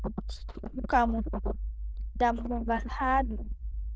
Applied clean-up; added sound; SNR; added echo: neural diffusion model UNIVERSE++.